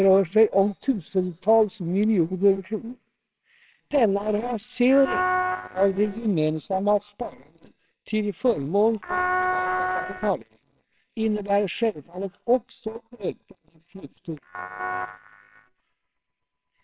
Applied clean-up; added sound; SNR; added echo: neural separator model SepFormer WHAMR!.